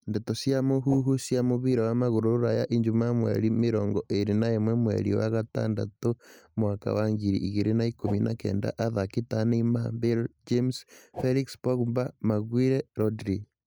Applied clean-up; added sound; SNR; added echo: neural mask model Resemble Enhance denoiser.